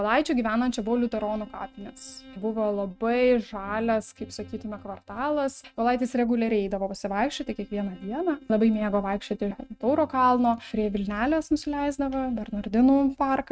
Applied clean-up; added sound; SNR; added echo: neural mask model RNNoise.